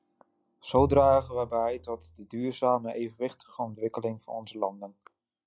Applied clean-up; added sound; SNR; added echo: classical method log-MMSE.